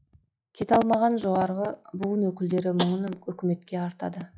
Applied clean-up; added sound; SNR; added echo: classical method log-MMSE.